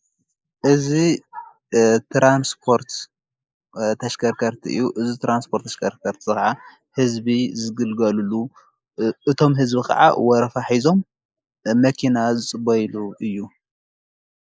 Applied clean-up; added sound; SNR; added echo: neural mask model Resemble Enhance denoiser.